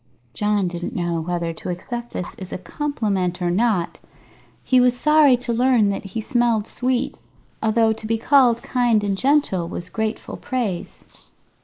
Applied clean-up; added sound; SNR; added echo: neural mask model Resemble Enhance denoiser.